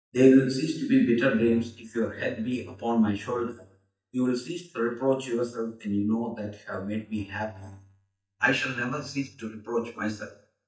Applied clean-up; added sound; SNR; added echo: neural mask model DeepFilterNet 3.